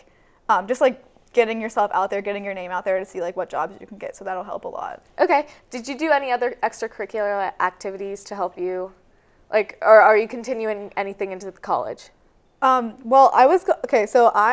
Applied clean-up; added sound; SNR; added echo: none; none; none; none.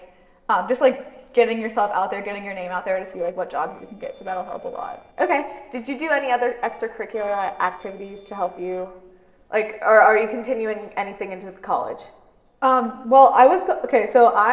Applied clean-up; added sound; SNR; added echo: neural separator model SepFormer DNS4.